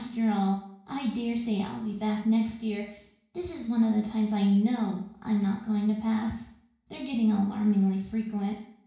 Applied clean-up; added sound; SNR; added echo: none; none; none; reverberation time 0.6 s.